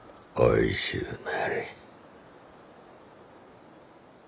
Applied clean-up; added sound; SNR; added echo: none; none; none; none.